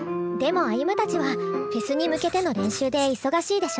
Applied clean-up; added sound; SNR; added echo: none; Writing; 17 dB; none.